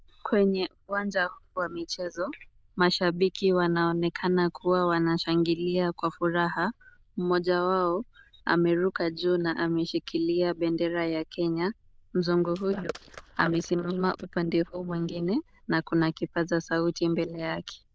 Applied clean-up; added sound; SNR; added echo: neural diffusion model UNIVERSE++.